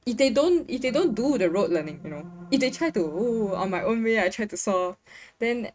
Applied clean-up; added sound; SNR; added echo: neural mask model RNNoise.